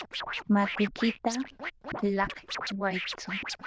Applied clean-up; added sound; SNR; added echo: neural diffusion model UNIVERSE++.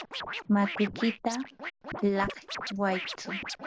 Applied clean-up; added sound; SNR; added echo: none; Scratching (performance technique); 8 dB; none.